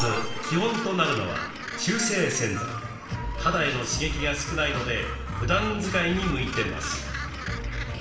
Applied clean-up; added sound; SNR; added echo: none; Gull, seagull; 10 dB; reverberation time 0.8 s.